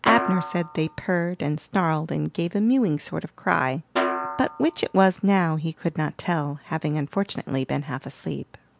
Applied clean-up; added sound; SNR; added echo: none; Snare drum; 7 dB; none.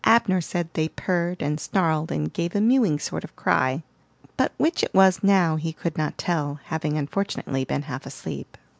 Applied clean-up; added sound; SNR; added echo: none; none; none; none.